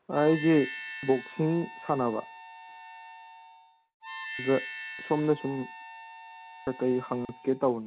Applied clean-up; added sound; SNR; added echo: none; Harmonica; 13 dB; none.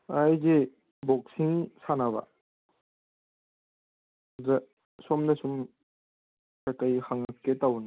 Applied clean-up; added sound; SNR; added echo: none; none; none; none.